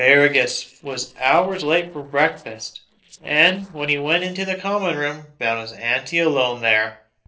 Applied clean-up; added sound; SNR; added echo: neural separator model SepFormer DNS4.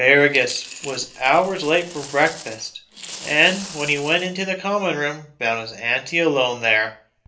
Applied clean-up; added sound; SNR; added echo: none; Coin (dropping); 18 dB; reverberation time 0.3 s.